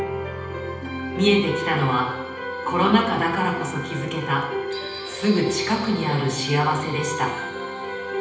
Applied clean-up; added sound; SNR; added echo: none; none; none; reverberation time 0.9 s.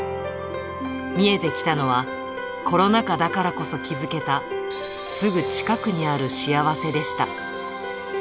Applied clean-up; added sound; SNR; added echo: none; none; none; none.